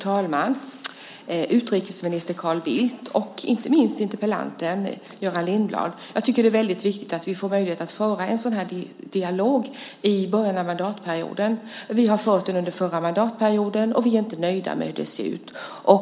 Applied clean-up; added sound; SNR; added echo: none; none; none; none.